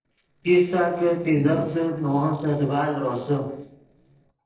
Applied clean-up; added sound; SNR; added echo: neural separator model SepFormer DNS4.